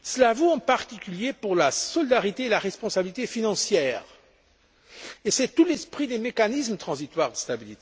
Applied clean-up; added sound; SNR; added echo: none; none; none; none.